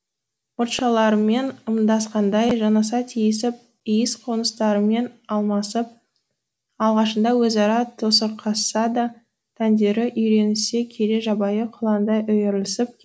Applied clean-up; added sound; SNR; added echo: none; none; none; none.